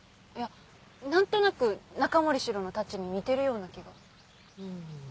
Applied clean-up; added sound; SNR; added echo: none; none; none; none.